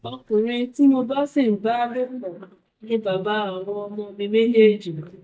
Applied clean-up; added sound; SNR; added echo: neural mask model DeepFilterNet 3.